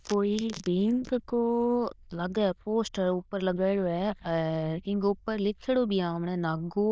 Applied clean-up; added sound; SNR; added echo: neural diffusion model UNIVERSE++.